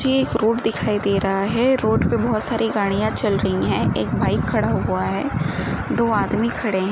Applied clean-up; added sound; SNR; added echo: none; none; none; none.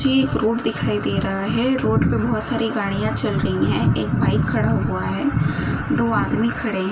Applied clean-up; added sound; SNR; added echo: none; none; none; reverberation time 0.2 s.